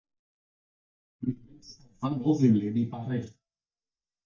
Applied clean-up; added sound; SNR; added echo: neural mask model DeepFilterNet 3.